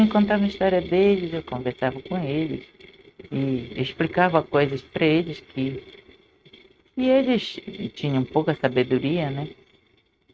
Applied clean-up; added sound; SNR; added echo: neural mask model RNNoise.